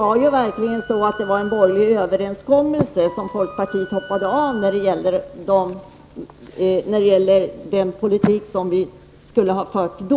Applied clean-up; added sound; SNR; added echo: none; Wind instrument, woodwind instrument; 18 dB; none.